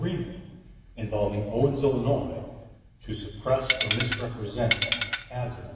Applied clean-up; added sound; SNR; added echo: none; Tools; -2 dB; reverberation time 1.3 s.